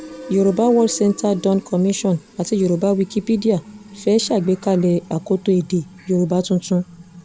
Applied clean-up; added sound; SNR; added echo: none; Fill (with liquid); 20 dB; none.